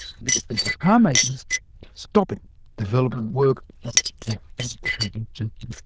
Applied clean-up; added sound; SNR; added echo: neural diffusion model UNIVERSE++.